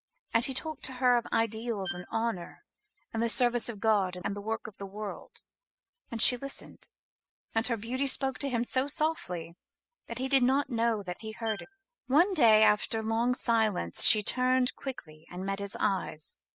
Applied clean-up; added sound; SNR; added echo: classical method spectral subtraction.